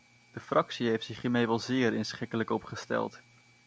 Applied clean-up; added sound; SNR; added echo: none; none; none; none.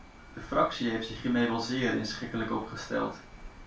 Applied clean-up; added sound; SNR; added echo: none; Gull, seagull / Ocean; 17 dB; reverberation time 0.3 s.